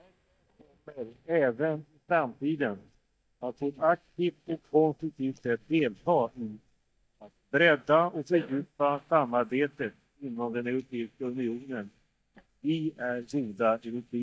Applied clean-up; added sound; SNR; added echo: neural mask model DeepFilterNet 3.